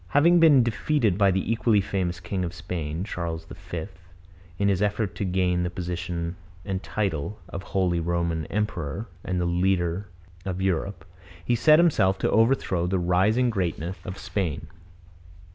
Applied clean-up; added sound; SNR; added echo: none; none; none; none.